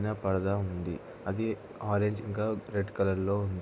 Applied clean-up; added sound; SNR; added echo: none; none; none; none.